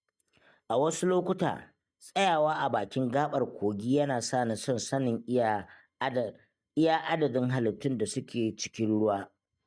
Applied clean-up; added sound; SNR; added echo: neural mask model DeepFilterNet 3.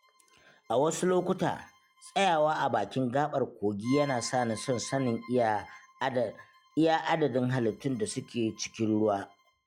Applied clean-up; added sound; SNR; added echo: classical method log-MMSE.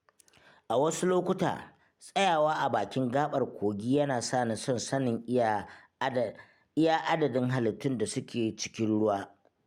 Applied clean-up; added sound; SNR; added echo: none; none; none; none.